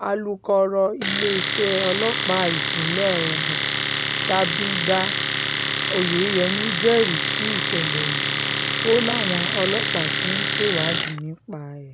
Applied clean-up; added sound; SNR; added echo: none; Domestic sounds, home sounds; 0 dB; none.